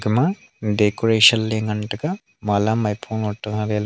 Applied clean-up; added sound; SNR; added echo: none; none; none; none.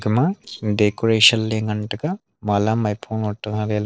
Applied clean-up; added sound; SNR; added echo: neural separator model SepFormer DNS4.